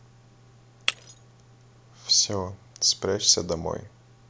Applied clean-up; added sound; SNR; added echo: none; Shatter; 11 dB; none.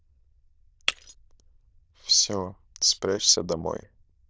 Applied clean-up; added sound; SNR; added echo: neural diffusion model UNIVERSE++.